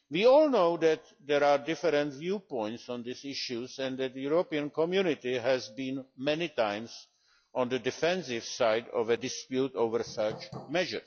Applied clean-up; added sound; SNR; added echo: classical method log-MMSE.